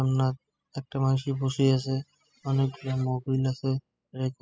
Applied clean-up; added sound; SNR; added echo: classical method spectral subtraction.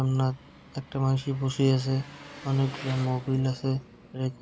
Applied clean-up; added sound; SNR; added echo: none; Engine; 17 dB; none.